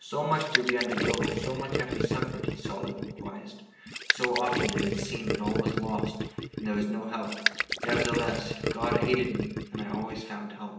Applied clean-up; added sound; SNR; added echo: none; Gurgling; -1 dB; reverberation time 0.8 s.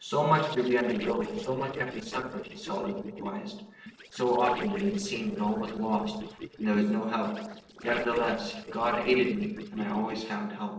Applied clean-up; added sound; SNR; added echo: neural separator model SepFormer DNS4.